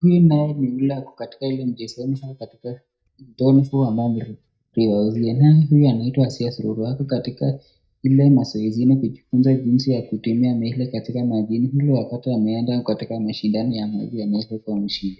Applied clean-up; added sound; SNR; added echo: neural mask model DeepFilterNet 3.